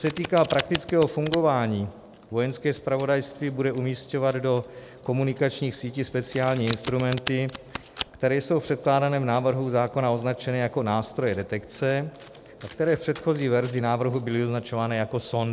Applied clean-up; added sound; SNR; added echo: none; Domestic sounds, home sounds; 17 dB; none.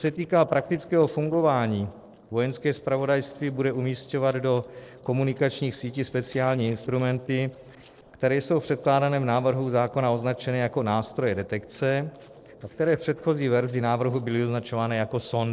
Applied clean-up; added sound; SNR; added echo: neural separator model SepFormer DNS4.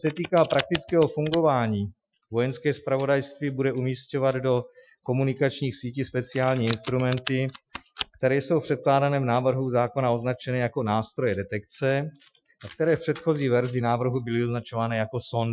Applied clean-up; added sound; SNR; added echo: classical method Wiener filter.